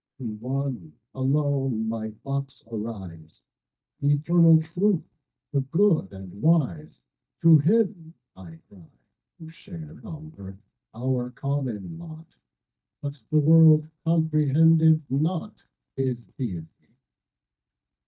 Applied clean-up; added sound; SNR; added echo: neural mask model DeepFilterNet 3.